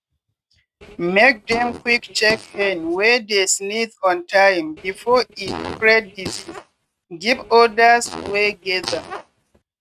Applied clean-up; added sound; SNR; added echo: neural mask model RNNoise.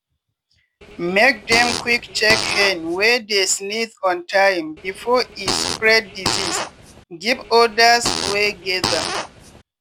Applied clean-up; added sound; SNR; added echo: none; Fart; 7 dB; none.